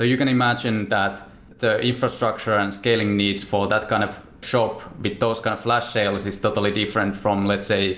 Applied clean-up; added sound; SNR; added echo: none; none; none; none.